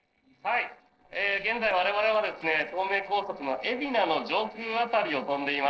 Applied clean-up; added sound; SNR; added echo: neural separator model SepFormer DNS4.